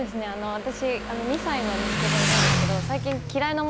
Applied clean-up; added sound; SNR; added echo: none; Motorcycle; -2 dB; none.